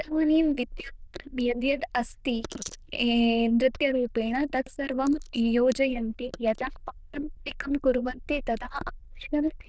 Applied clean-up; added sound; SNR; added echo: neural diffusion model UNIVERSE++.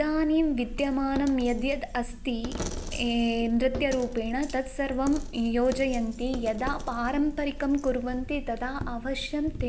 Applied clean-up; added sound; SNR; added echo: none; Coin (dropping); 8 dB; none.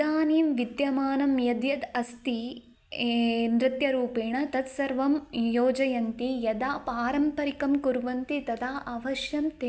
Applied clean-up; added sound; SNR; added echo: none; none; none; none.